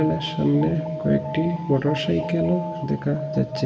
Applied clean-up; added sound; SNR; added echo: none; Alarm; 9 dB; reverberation time 3.0 s.